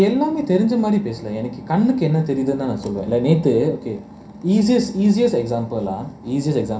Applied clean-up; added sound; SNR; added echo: none; none; none; reverberation time 0.3 s.